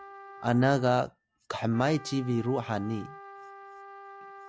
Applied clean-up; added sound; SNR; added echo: none; Trumpet; 17 dB; none.